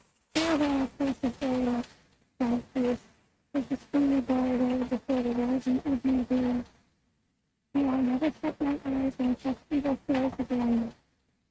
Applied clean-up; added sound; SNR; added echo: neural mask model RNNoise.